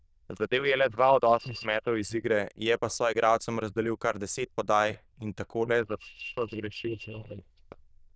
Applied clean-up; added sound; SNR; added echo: neural diffusion model UNIVERSE++.